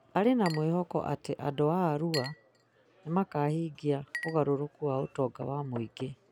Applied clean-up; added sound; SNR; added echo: none; Chink, clink; 17 dB; none.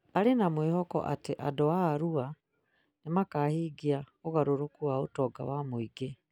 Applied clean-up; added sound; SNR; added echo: none; none; none; none.